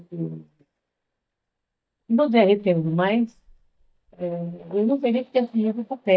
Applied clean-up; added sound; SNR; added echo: neural mask model DeepFilterNet 3.